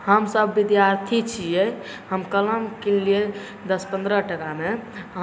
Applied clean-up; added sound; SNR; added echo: none; none; none; none.